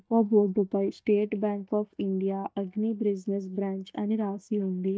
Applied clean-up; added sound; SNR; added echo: neural mask model DeepFilterNet 3.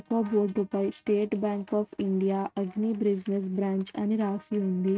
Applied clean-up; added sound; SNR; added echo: neural mask model RNNoise.